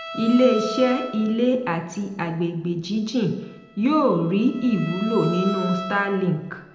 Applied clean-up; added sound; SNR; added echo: none; Bowed string instrument; 13 dB; reverberation time 0.8 s.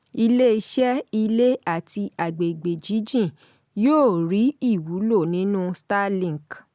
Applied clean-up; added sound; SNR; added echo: none; none; none; none.